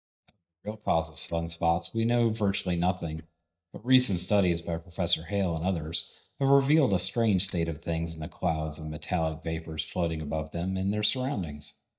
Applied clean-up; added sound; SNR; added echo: neural mask model DeepFilterNet 3.